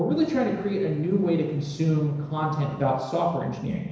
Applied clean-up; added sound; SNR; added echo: neural separator model SepFormer DNS4.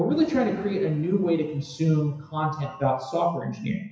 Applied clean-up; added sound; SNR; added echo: classical method WPE with log-MMSE.